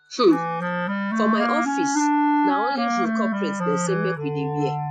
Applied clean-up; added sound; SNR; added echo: classical method Wiener filter.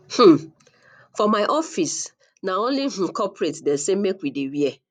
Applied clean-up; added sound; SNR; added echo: none; none; none; none.